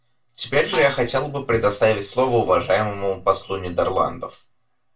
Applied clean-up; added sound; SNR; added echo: none; Snare drum; 17 dB; reverberation time 0.2 s.